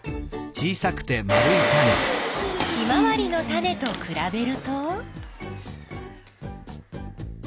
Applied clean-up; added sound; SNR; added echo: none; Engine; 0 dB; none.